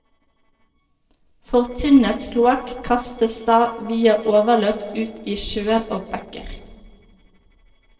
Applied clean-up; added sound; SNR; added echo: neural separator model SepFormer DNS4.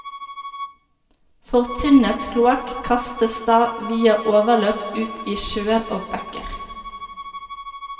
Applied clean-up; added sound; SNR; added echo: none; Bowed string instrument; 13 dB; reverberation time 1.9 s.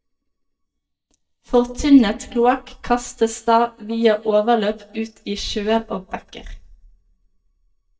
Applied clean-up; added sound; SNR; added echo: neural mask model DeepFilterNet 3.